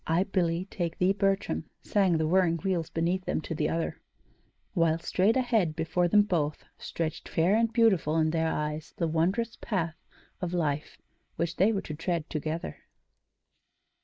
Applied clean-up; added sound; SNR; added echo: neural mask model Resemble Enhance denoiser.